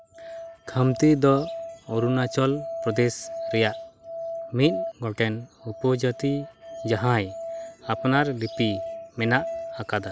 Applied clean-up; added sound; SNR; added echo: none; Musical instrument; 10 dB; none.